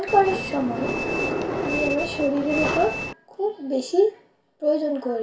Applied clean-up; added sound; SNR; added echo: none; Train; 3 dB; reverberation time 0.3 s.